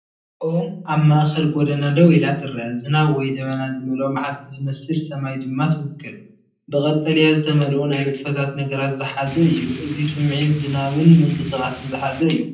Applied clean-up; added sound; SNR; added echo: none; Drip / Rain; 14 dB; reverberation time 0.6 s.